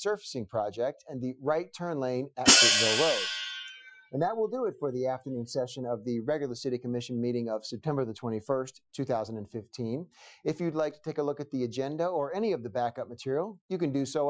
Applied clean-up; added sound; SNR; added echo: classical method Wiener filter.